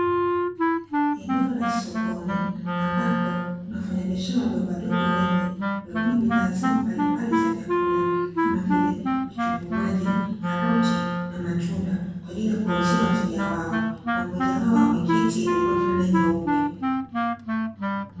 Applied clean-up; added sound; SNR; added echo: none; Wind instrument, woodwind instrument; -1 dB; reverberation time 1.3 s.